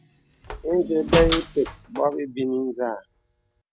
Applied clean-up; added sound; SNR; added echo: none; Slam; 6 dB; none.